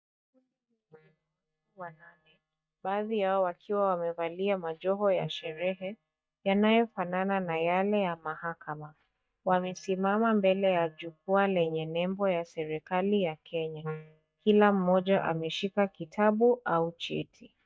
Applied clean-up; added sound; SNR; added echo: neural mask model DeepFilterNet 3.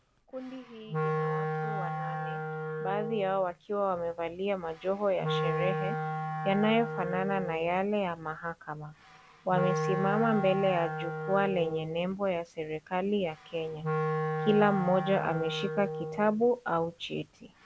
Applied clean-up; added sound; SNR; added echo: none; Wind instrument, woodwind instrument; 4 dB; none.